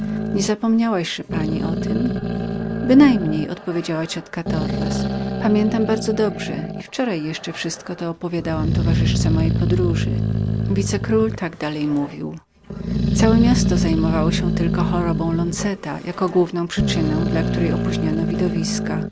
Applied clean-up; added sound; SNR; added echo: none; Growling; 0 dB; none.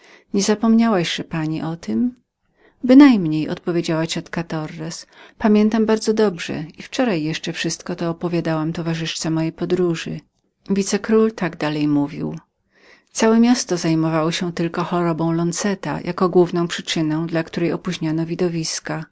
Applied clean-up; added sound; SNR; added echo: none; none; none; none.